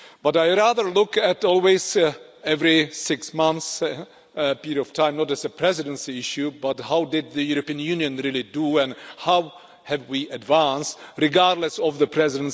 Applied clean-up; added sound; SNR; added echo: none; none; none; none.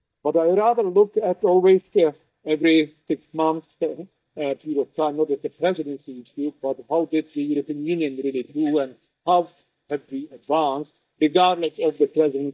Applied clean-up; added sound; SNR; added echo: neural mask model DeepFilterNet 3.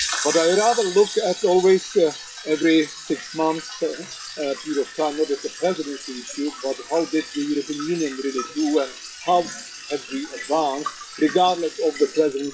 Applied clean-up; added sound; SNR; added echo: classical method WPE with log-MMSE.